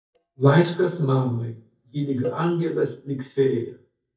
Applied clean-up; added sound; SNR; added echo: neural mask model DeepFilterNet 3.